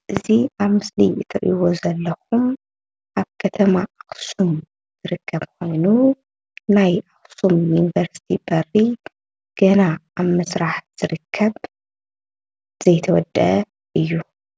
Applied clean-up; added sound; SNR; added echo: none; none; none; none.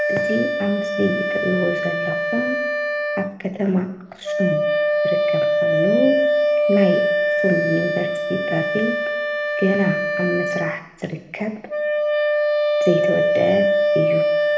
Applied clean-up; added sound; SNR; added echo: none; Wind instrument, woodwind instrument; -4 dB; reverberation time 0.8 s.